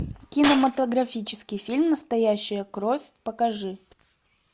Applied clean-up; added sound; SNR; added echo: none; Shatter; 4 dB; none.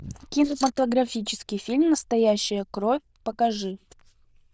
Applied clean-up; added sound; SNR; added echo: neural diffusion model UNIVERSE++.